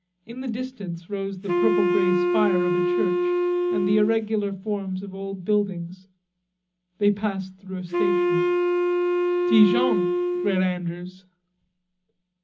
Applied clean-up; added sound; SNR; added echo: none; Wind instrument, woodwind instrument; -3 dB; reverberation time 0.4 s.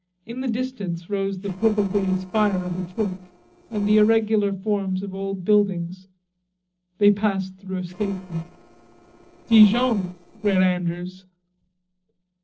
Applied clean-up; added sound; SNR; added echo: neural separator model SepFormer DNS4.